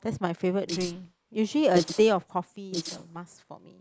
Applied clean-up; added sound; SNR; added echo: neural mask model Resemble Enhance denoiser.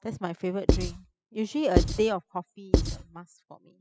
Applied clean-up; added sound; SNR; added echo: classical method spectral subtraction.